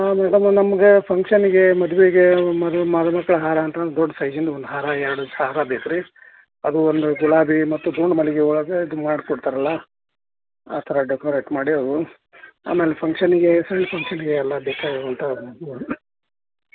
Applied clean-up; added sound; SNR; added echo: none; none; none; none.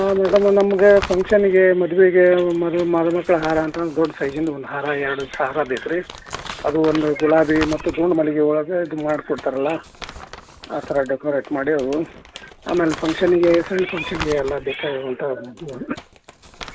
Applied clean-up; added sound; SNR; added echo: none; Crumpling, crinkling; 17 dB; none.